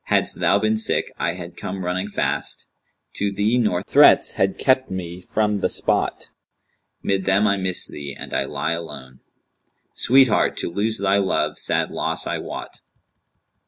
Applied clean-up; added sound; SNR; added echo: none; none; none; none.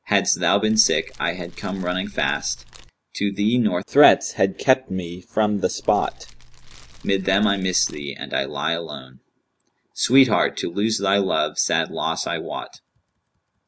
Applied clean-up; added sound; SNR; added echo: none; Fire; 19 dB; none.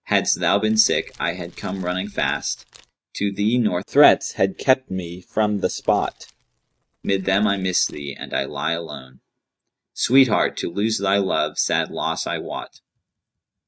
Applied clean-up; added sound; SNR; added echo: neural mask model RNNoise.